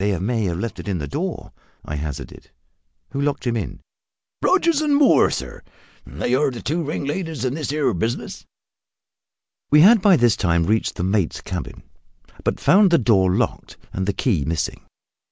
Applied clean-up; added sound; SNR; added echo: none; none; none; none.